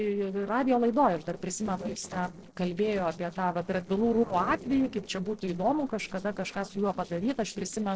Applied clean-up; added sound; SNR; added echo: neural separator model SepFormer DNS4.